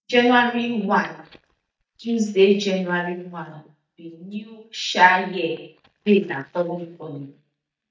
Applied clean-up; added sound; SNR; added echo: neural mask model DeepFilterNet 3.